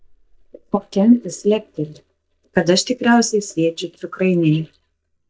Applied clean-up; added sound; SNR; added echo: neural mask model DeepFilterNet 3.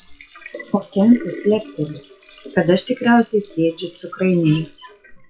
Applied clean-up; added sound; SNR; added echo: classical method WPE with log-MMSE.